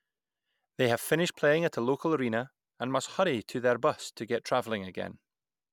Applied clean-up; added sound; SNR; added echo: none; none; none; none.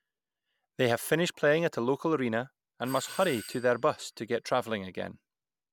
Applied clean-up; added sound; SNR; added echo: none; Doorbell; 18 dB; none.